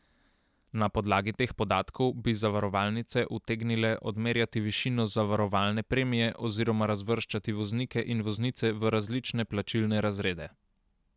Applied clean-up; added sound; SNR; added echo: none; none; none; none.